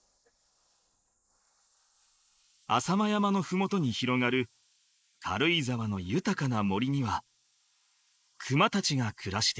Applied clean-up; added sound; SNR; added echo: neural mask model Resemble Enhance denoiser.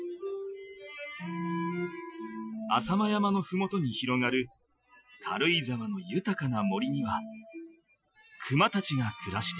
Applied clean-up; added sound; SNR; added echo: classical method Wiener filter.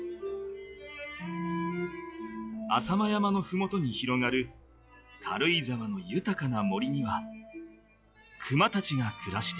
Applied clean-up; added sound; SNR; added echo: classical method log-MMSE.